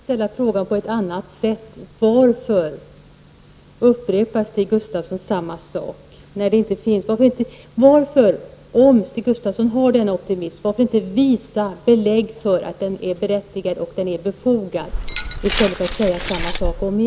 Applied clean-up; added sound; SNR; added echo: none; Glass; 6 dB; none.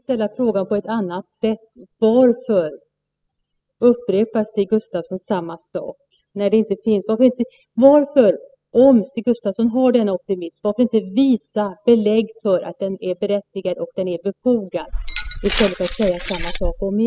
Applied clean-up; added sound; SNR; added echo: classical method spectral subtraction.